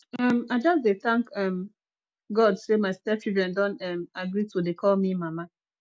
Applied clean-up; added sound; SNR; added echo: none; none; none; none.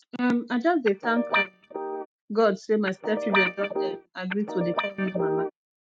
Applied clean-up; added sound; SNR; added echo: neural mask model RNNoise.